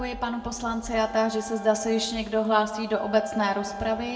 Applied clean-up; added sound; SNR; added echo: none; Wind instrument, woodwind instrument; 15 dB; reverberation time 1.0 s.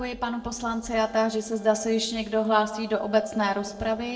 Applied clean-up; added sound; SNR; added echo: neural separator model SepFormer DNS4.